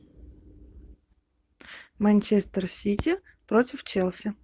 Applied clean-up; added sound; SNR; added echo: none; none; none; none.